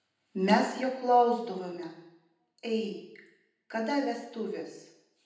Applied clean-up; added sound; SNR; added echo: none; none; none; reverberation time 0.8 s.